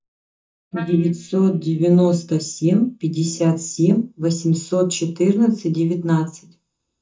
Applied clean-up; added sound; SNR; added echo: neural mask model DeepFilterNet 3.